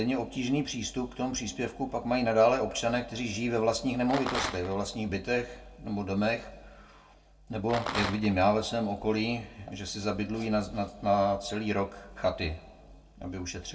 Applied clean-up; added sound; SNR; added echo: none; Rattle; 5 dB; reverberation time 0.2 s.